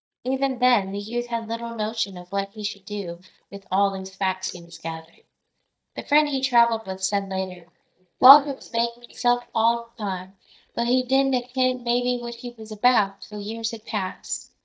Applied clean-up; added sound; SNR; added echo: neural mask model DeepFilterNet 3.